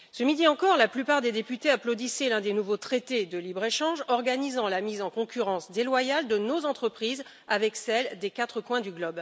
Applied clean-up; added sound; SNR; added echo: none; none; none; none.